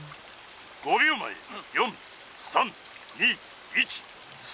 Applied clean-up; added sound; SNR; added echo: none; none; none; none.